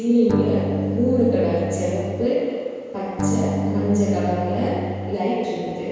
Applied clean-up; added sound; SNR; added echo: none; Electric guitar / Strum; 3 dB; reverberation time 1.9 s.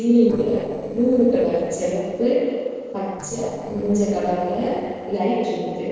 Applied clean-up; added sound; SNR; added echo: neural separator model SepFormer DNS4.